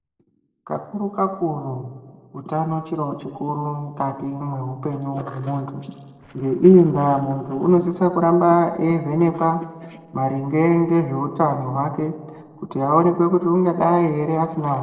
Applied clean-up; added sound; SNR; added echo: neural separator model SepFormer DNS4.